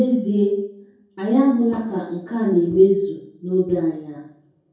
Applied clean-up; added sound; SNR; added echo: none; none; none; reverberation time 0.6 s.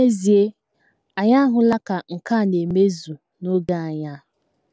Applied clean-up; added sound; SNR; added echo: none; none; none; none.